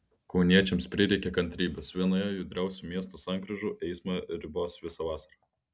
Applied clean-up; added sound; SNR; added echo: none; none; none; none.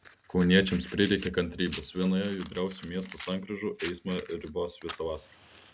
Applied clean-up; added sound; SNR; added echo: none; Fire; 17 dB; none.